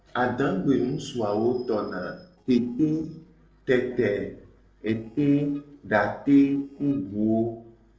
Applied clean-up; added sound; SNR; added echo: neural separator model SepFormer DNS4.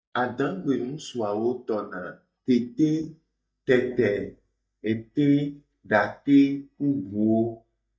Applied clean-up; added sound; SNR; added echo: neural mask model DeepFilterNet 3.